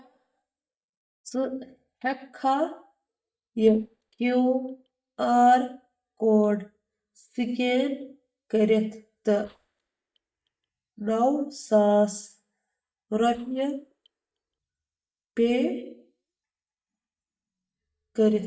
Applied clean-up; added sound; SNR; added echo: neural mask model DeepFilterNet 3.